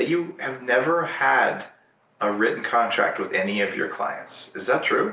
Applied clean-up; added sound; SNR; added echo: none; none; none; none.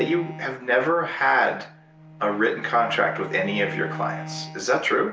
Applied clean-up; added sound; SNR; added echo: none; Bowed string instrument; 14 dB; none.